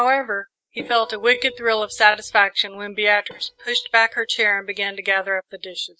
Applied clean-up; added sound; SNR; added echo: neural mask model DeepFilterNet 3.